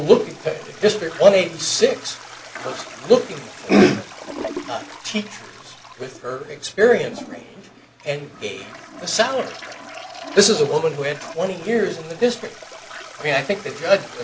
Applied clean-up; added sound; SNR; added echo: none; Toilet flush; 16 dB; none.